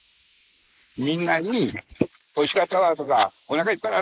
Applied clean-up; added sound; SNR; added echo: neural mask model Resemble Enhance denoiser.